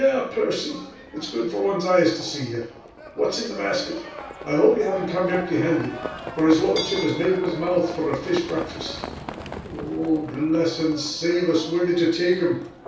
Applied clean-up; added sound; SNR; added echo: none; Livestock, farm animals, working animals; 13 dB; reverberation time 0.6 s.